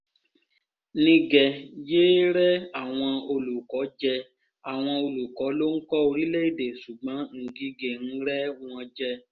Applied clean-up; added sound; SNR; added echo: none; none; none; none.